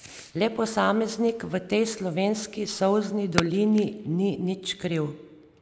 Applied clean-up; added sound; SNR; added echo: none; Fireworks; 15 dB; none.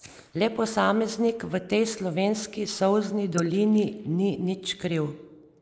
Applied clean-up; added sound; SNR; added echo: neural mask model Resemble Enhance denoiser.